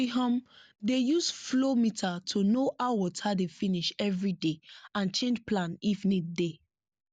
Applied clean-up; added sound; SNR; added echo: none; none; none; none.